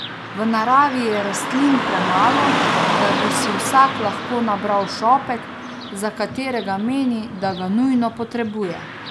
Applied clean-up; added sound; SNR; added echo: none; Car passing by / Traffic noise, roadway noise; 4 dB; none.